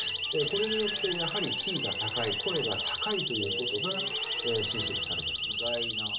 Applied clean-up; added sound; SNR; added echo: none; Siren; -2 dB; reverberation time 0.4 s.